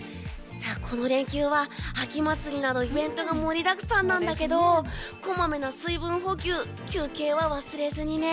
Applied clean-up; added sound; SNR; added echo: none; none; none; none.